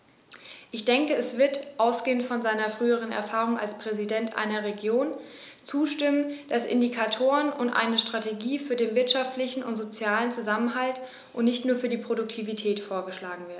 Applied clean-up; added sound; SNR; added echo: none; none; none; none.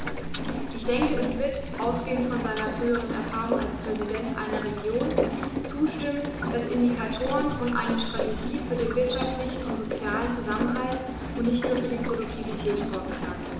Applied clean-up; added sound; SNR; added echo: none; Rain; 2 dB; reverberation time 0.9 s.